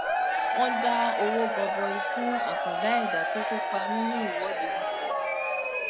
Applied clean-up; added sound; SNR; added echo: none; Crowd / Cheering; -3 dB; none.